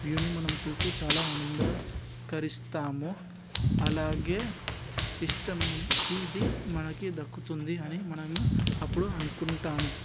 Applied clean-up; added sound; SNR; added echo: none; Run; -4 dB; none.